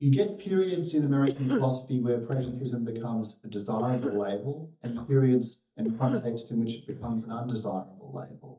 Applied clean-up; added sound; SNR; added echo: neural mask model DeepFilterNet 3.